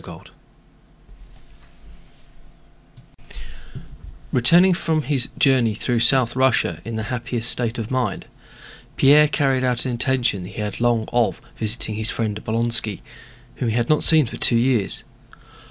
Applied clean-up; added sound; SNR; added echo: none; none; none; none.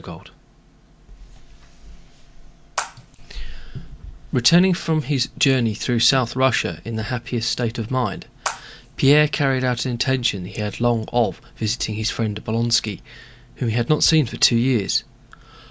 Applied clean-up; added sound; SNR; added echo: none; Water / Splash, splatter; 13 dB; none.